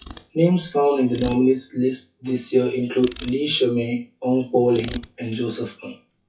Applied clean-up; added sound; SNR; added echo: classical method WPE with log-MMSE.